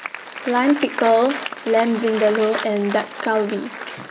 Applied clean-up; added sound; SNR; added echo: none; Applause; 10 dB; none.